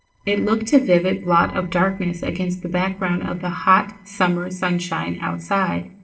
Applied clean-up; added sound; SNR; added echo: neural separator model SepFormer DNS4.